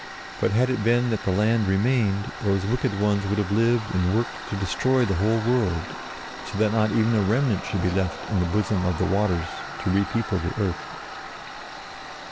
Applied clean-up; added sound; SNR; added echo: none; Tools; 11 dB; none.